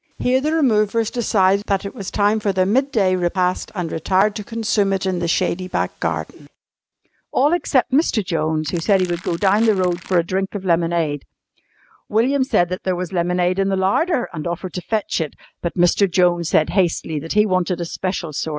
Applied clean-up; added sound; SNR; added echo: none; Crackle; 18 dB; none.